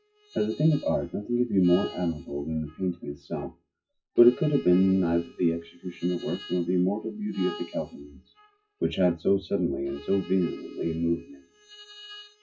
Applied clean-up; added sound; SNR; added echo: classical method WPE with log-MMSE.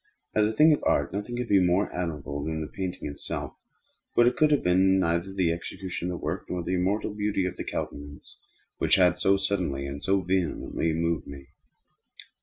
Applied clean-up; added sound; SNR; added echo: none; none; none; none.